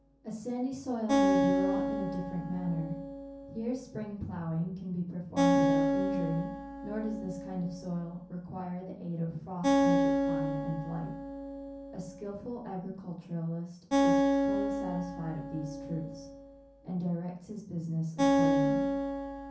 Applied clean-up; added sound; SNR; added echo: none; Acoustic guitar; -5 dB; reverberation time 0.6 s.